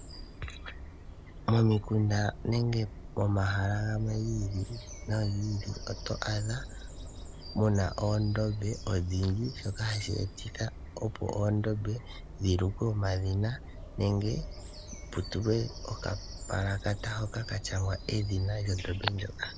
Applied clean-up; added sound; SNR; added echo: none; Bird vocalization, bird call, bird song; 11 dB; none.